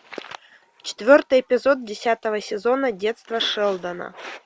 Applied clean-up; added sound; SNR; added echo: none; none; none; none.